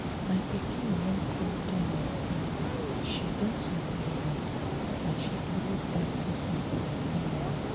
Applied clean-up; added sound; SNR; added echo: none; Water; -3 dB; none.